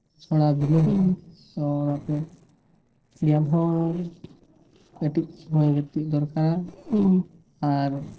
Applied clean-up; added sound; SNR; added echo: neural separator model SepFormer DNS4.